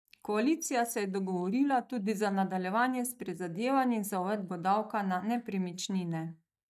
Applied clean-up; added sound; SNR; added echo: neural mask model DeepFilterNet 3.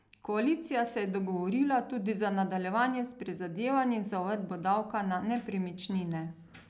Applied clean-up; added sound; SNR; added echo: none; none; none; none.